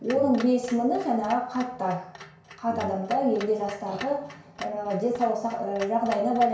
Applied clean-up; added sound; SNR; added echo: none; Clock; 18 dB; reverberation time 0.6 s.